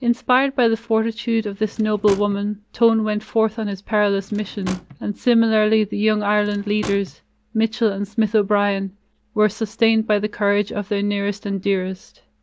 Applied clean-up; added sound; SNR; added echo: none; Drawer open or close / Wood; 18 dB; none.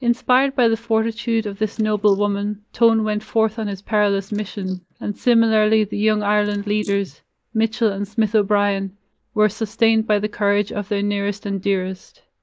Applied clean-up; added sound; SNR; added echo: neural mask model Resemble Enhance denoiser.